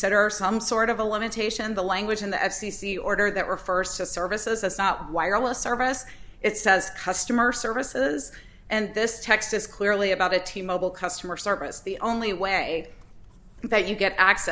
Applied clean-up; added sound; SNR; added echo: none; none; none; none.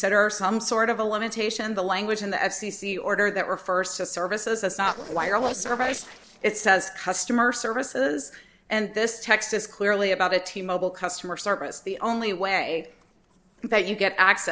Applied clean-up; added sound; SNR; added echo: neural separator model SepFormer DNS4.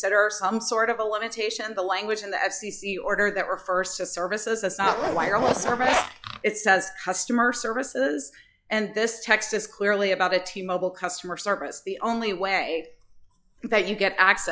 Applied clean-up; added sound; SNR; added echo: classical method log-MMSE.